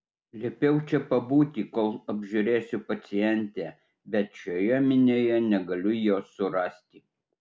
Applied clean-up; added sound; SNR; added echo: none; none; none; none.